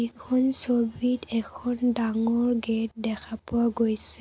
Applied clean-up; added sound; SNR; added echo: none; none; none; none.